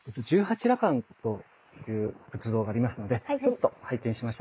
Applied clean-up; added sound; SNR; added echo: neural mask model Resemble Enhance denoiser.